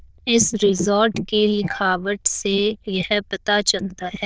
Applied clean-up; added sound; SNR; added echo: neural diffusion model UNIVERSE++.